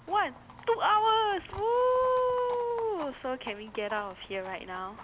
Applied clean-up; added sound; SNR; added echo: none; Livestock, farm animals, working animals; 18 dB; none.